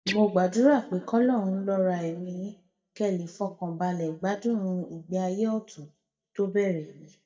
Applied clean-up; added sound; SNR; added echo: neural mask model DeepFilterNet 3.